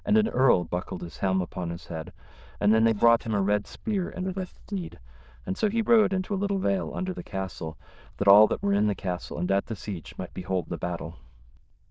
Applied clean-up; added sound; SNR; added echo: neural diffusion model UNIVERSE++.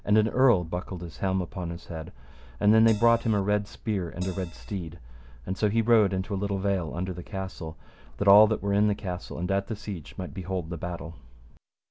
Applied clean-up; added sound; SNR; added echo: none; Crash cymbal; 20 dB; none.